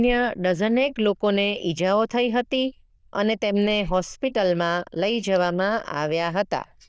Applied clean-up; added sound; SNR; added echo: neural diffusion model UNIVERSE++.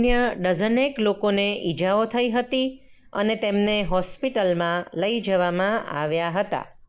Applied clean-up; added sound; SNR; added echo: neural mask model Resemble Enhance denoiser.